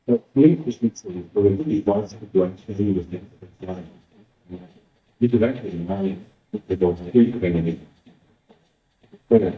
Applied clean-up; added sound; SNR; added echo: neural mask model DeepFilterNet 3.